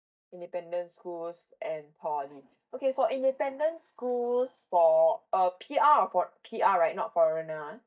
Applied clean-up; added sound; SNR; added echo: neural mask model DeepFilterNet 3.